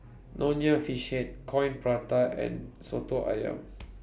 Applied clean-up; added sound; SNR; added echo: none; none; none; none.